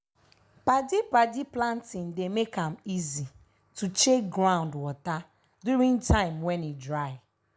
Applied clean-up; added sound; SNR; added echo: none; none; none; none.